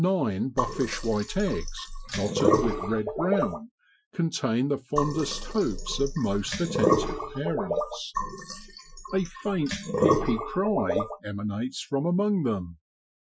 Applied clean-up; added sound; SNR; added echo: classical method Wiener filter.